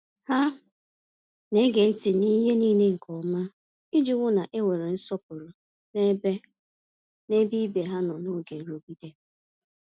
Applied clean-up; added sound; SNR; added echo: none; none; none; none.